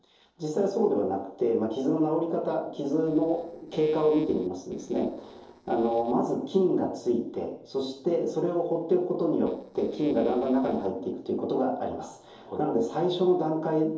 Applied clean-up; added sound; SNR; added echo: neural separator model SepFormer DNS4.